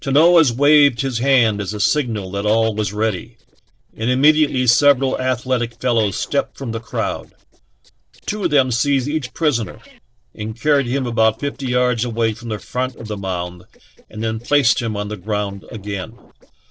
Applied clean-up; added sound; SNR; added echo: neural separator model SepFormer DNS4.